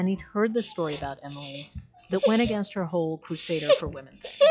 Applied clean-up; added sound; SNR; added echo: classical method log-MMSE.